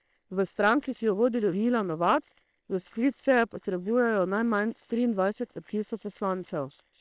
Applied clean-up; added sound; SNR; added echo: neural separator model SepFormer WHAM!.